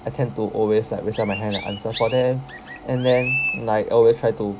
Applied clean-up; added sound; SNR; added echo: none; Chirp, tweet; 8 dB; none.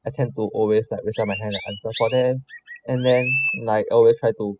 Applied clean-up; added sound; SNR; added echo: classical method spectral subtraction.